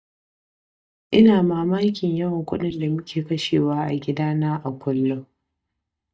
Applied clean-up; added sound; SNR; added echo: neural mask model DeepFilterNet 3.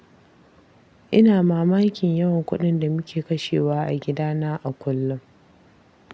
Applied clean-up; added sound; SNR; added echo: none; none; none; none.